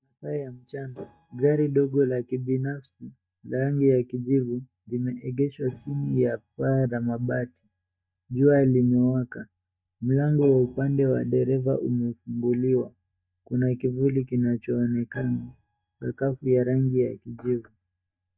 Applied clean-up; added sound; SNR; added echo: neural mask model DeepFilterNet 3.